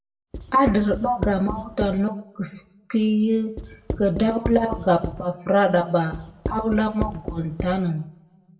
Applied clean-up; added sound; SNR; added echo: none; Writing; 9 dB; reverberation time 0.6 s.